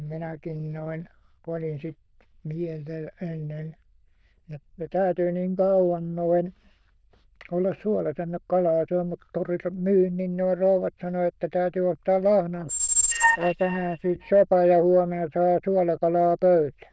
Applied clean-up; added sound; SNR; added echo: neural diffusion model UNIVERSE++.